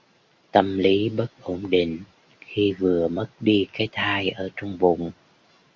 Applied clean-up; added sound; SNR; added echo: none; none; none; none.